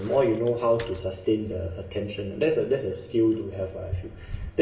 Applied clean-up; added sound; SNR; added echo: none; Bicycle; 15 dB; reverberation time 0.8 s.